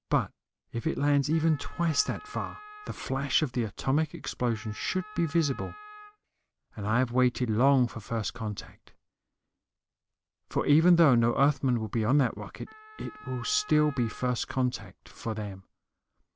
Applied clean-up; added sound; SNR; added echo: none; Wind instrument, woodwind instrument; 19 dB; none.